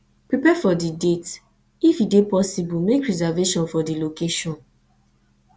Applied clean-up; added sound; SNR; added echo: none; none; none; none.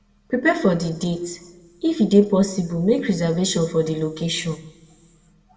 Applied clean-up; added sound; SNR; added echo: none; none; none; reverberation time 1.4 s.